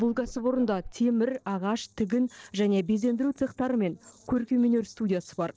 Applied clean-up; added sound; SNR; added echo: neural separator model SepFormer DNS4.